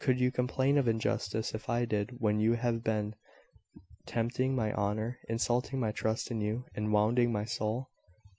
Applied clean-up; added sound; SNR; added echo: none; none; none; none.